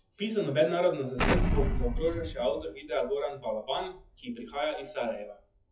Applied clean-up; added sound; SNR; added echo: classical method WPE with log-MMSE.